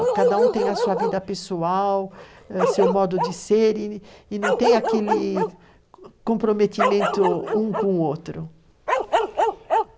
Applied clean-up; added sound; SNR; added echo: none; Bark; 0 dB; none.